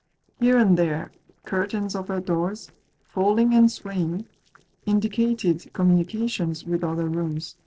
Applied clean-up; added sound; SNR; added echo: neural separator model SepFormer DNS4.